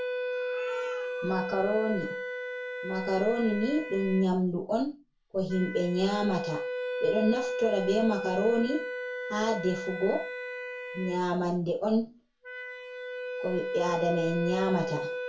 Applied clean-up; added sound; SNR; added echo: none; Wind instrument, woodwind instrument; 5 dB; reverberation time 0.3 s.